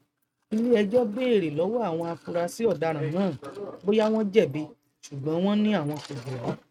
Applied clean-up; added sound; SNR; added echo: neural mask model RNNoise.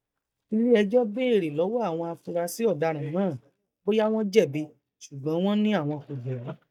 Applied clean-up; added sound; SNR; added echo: neural mask model DeepFilterNet 3.